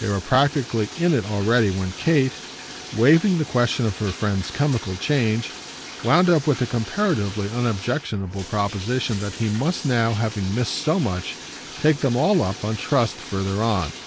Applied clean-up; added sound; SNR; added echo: none; Bathtub (filling or washing); 15 dB; none.